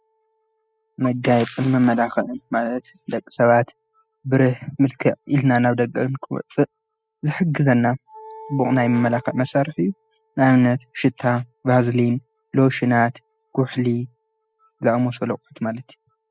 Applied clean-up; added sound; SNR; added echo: classical method spectral subtraction.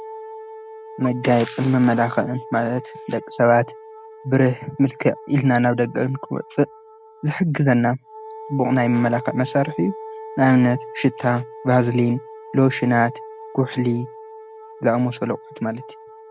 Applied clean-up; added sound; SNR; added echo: none; Wind instrument, woodwind instrument; 16 dB; none.